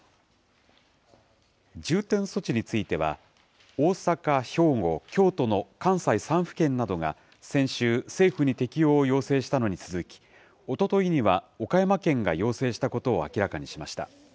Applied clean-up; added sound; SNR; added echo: none; none; none; none.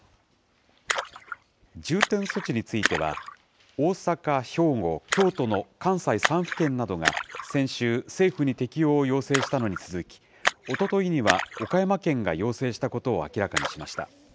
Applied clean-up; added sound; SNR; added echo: none; Splash, splatter; 7 dB; none.